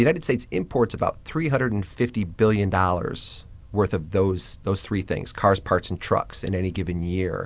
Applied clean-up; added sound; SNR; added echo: none; none; none; none.